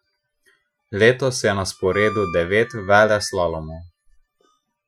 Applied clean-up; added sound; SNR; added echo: classical method Wiener filter.